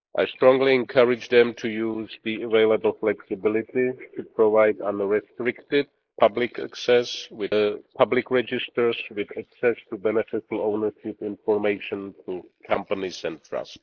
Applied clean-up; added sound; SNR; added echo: neural mask model Resemble Enhance denoiser.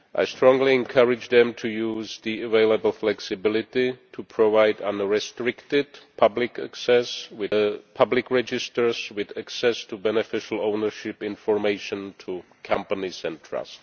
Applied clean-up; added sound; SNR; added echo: none; none; none; none.